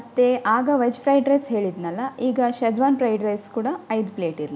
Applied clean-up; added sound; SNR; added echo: none; none; none; none.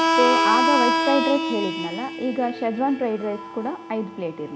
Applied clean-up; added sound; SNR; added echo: none; Harmonica; -1 dB; none.